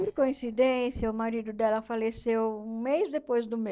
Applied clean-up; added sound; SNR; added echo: neural separator model SepFormer DNS4.